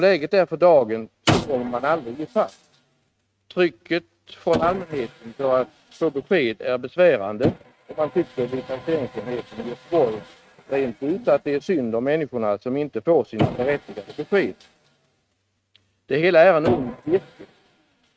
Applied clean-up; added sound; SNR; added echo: neural mask model RNNoise.